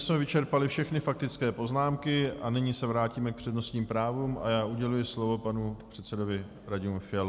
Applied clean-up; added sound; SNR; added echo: none; none; none; none.